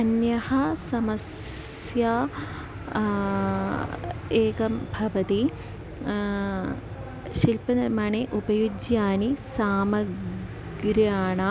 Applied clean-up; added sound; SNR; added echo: none; none; none; none.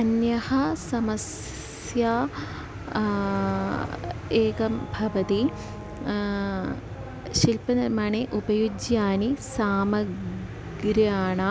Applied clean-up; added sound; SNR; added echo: none; Wind instrument, woodwind instrument; 19 dB; none.